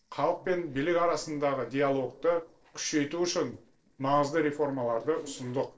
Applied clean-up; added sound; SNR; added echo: neural separator model SepFormer DNS4.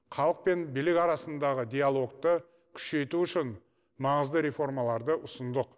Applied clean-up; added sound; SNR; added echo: none; none; none; none.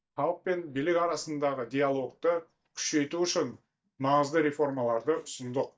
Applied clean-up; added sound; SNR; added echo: neural mask model DeepFilterNet 3.